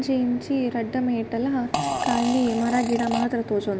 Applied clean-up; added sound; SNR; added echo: none; Fart; 6 dB; none.